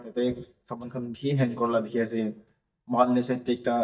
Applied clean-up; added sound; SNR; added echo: neural mask model DeepFilterNet 3.